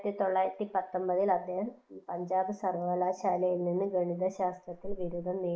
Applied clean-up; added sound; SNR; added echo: neural mask model Resemble Enhance denoiser.